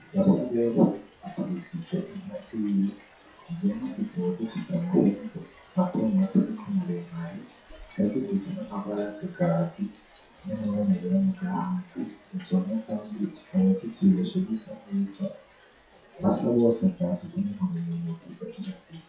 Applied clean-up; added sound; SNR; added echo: classical method WPE with log-MMSE.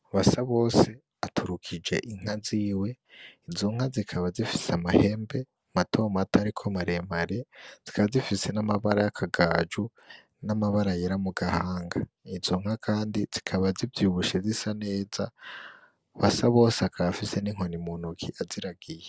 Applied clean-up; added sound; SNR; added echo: none; none; none; none.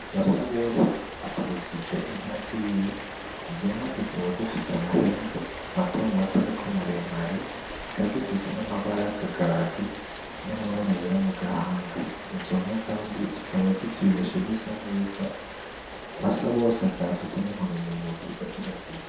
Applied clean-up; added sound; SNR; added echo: none; Rain; 9 dB; reverberation time 0.7 s.